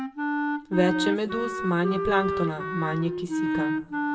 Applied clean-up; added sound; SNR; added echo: none; Wind instrument, woodwind instrument; 0 dB; reverberation time 1.3 s.